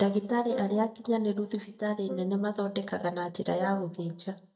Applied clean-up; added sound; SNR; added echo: neural mask model DeepFilterNet 3.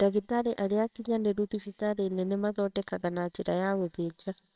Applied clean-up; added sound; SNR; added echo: neural separator model SepFormer WHAMR!.